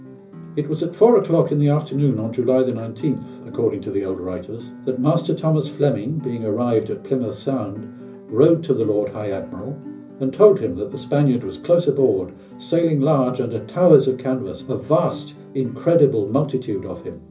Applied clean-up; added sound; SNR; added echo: none; Guitar; 18 dB; reverberation time 0.5 s.